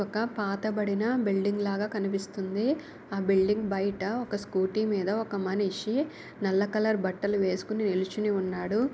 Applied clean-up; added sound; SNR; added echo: none; none; none; none.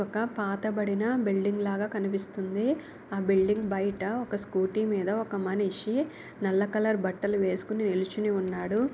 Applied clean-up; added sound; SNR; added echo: none; Bicycle; 19 dB; none.